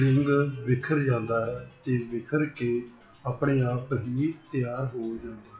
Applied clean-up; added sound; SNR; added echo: classical method WPE with log-MMSE.